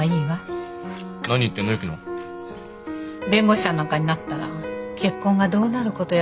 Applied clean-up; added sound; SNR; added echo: none; none; none; none.